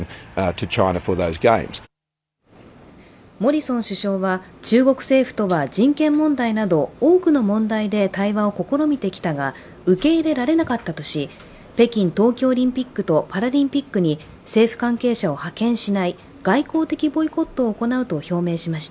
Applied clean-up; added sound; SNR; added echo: none; none; none; none.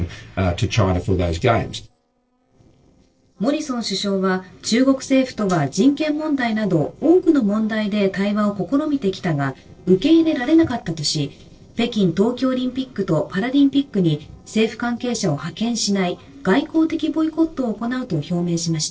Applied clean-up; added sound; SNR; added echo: neural separator model SepFormer DNS4.